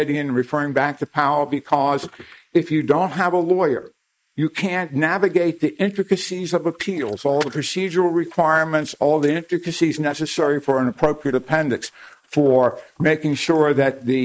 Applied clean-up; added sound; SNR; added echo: neural mask model Resemble Enhance denoiser.